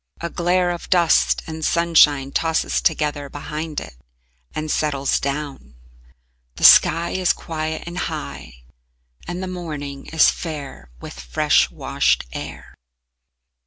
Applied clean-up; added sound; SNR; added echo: none; none; none; none.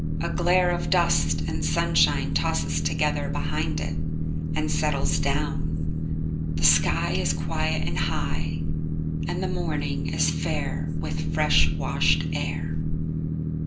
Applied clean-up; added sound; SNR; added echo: none; Boat, Water vehicle; -4 dB; reverberation time 0.5 s.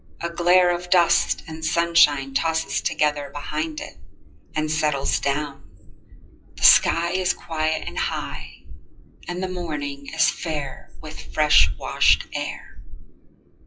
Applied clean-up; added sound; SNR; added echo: classical method WPE with log-MMSE.